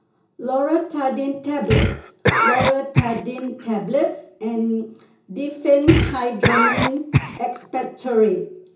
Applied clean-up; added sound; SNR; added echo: none; Cough; 0 dB; reverberation time 0.6 s.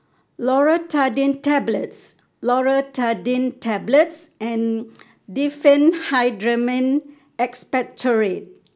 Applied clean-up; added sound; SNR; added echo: none; none; none; none.